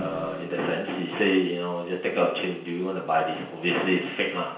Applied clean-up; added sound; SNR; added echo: none; Drum; 19 dB; reverberation time 0.5 s.